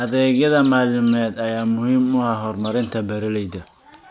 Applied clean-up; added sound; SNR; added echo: none; none; none; none.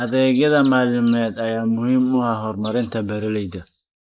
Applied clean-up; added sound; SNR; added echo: neural mask model Resemble Enhance denoiser.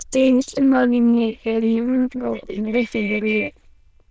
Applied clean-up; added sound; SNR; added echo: neural diffusion model UNIVERSE++.